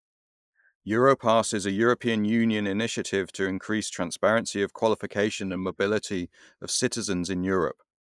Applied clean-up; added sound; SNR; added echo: neural mask model Resemble Enhance denoiser.